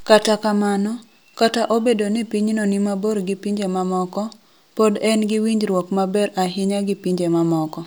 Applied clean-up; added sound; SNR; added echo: none; none; none; none.